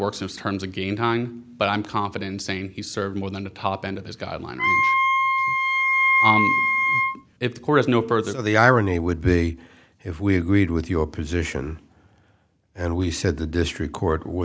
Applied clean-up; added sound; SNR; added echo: none; Wind instrument, woodwind instrument; -4 dB; none.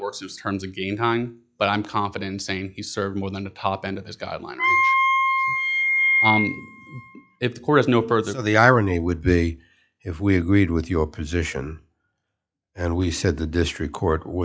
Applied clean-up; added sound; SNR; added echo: classical method log-MMSE.